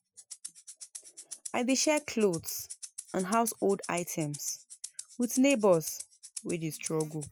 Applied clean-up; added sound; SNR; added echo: classical method Wiener filter.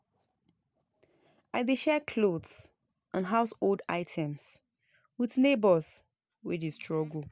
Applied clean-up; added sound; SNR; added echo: none; none; none; none.